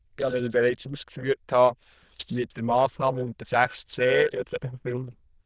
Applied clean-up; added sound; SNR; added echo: neural diffusion model UNIVERSE++.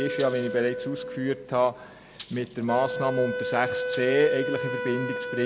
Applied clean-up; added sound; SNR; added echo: none; Wind instrument, woodwind instrument + Rattle (instrument); 5 dB; none.